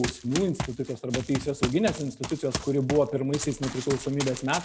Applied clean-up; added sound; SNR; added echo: none; Run; 8 dB; none.